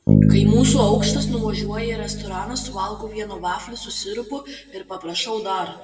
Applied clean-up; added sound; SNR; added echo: none; Bass guitar; -3 dB; reverberation time 1.1 s.